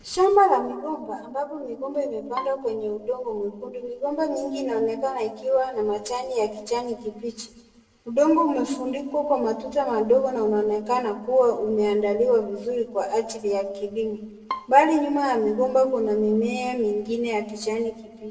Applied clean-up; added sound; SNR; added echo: neural separator model SepFormer DNS4.